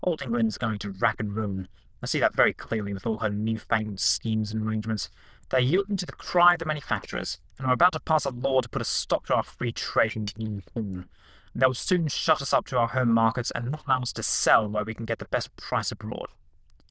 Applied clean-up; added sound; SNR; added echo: neural diffusion model UNIVERSE++.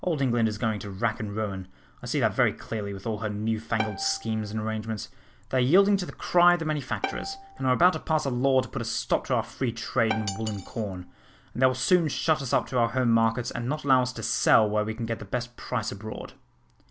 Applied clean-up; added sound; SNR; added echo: none; Cutlery, silverware + Bowed string instrument; 14 dB; none.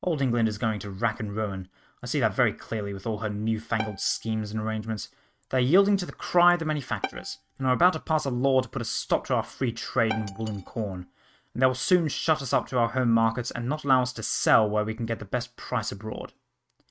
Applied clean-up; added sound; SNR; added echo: neural mask model RNNoise.